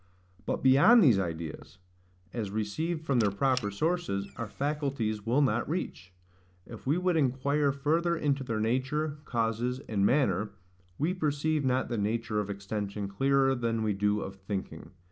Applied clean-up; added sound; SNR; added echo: none; Squeak; 20 dB; none.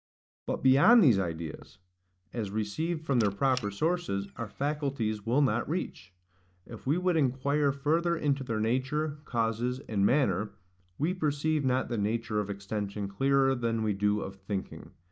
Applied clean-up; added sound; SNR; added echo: neural mask model DeepFilterNet 3.